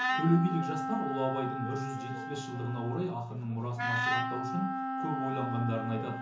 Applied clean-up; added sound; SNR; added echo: none; Wind instrument, woodwind instrument; 2 dB; reverberation time 0.6 s.